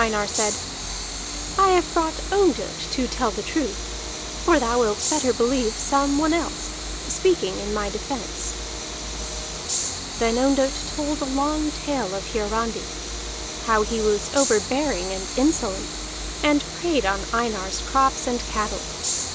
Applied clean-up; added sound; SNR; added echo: none; Train; 5 dB; none.